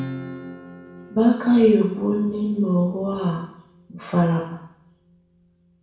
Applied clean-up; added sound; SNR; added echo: none; Acoustic guitar / Strum; 18 dB; reverberation time 0.6 s.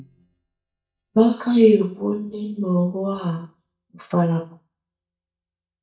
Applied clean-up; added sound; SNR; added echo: neural mask model DeepFilterNet 3.